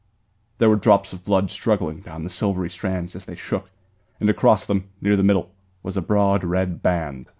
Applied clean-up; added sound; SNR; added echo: none; none; none; none.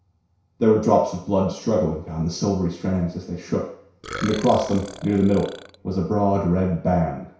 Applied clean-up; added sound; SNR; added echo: none; Burping, eructation; 15 dB; reverberation time 0.6 s.